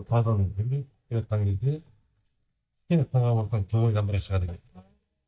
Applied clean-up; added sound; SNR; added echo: neural mask model DeepFilterNet 3.